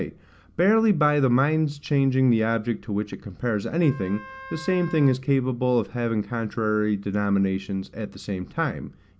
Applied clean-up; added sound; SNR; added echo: none; Wind instrument, woodwind instrument; 17 dB; none.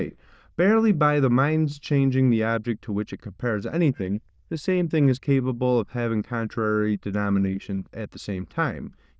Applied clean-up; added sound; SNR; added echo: neural diffusion model UNIVERSE++.